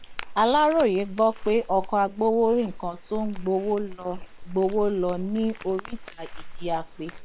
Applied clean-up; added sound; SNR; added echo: neural separator model SepFormer WHAM!.